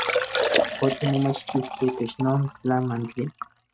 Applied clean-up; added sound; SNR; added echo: neural mask model RNNoise.